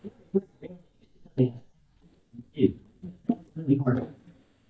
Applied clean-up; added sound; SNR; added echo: neural mask model DeepFilterNet 3.